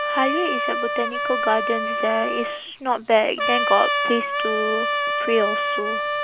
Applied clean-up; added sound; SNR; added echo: none; Trumpet; 0 dB; none.